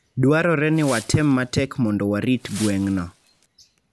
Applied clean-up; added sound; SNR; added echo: none; Wind; 17 dB; none.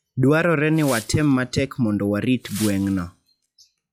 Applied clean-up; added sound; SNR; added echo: classical method log-MMSE.